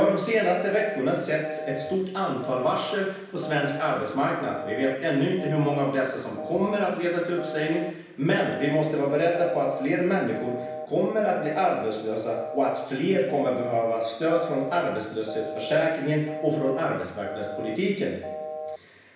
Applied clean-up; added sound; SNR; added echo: none; Telephone; 11 dB; reverberation time 0.9 s.